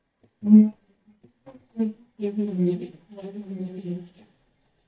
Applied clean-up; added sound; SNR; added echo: neural mask model DeepFilterNet 3.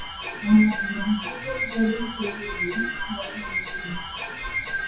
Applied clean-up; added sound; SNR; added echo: classical method WPE with log-MMSE.